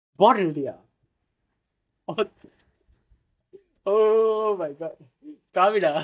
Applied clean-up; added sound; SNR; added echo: neural mask model DeepFilterNet 3.